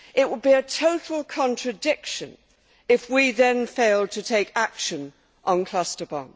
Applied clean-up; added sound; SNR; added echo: none; none; none; none.